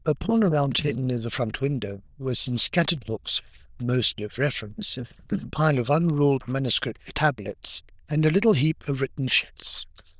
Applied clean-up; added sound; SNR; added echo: neural diffusion model UNIVERSE++.